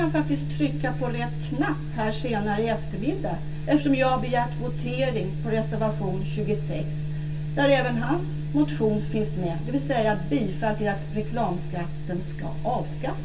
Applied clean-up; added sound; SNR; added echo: none; none; none; reverberation time 0.2 s.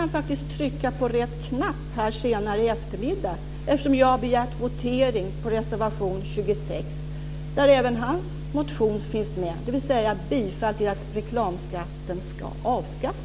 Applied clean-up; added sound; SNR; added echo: none; none; none; none.